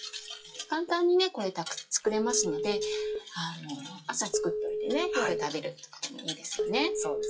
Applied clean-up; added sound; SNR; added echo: classical method WPE with log-MMSE.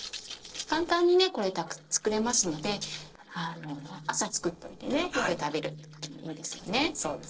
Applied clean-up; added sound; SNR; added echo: neural separator model SepFormer DNS4.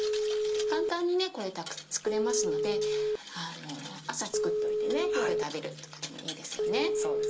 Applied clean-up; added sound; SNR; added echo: none; Telephone; -4 dB; reverberation time 0.2 s.